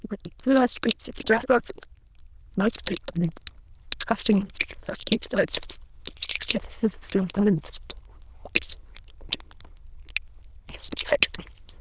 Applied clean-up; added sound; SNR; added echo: neural diffusion model UNIVERSE++.